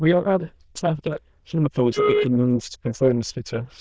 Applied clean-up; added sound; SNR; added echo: neural diffusion model UNIVERSE++.